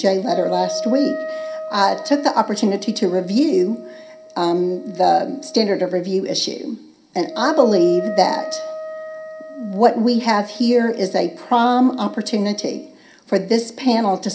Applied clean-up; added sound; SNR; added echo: none; Wind instrument, woodwind instrument; 12 dB; reverberation time 0.3 s.